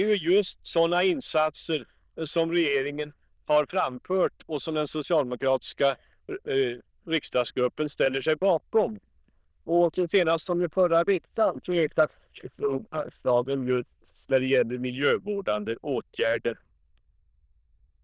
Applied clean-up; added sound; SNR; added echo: neural diffusion model UNIVERSE++.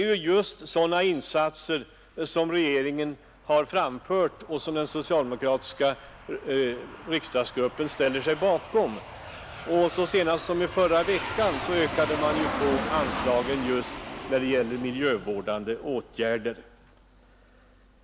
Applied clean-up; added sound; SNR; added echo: none; Aircraft; 11 dB; none.